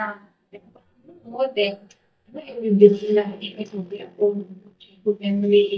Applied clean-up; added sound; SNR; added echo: neural mask model DeepFilterNet 3.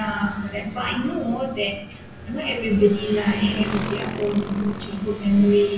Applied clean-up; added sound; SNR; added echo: none; Motorcycle; 12 dB; reverberation time 0.3 s.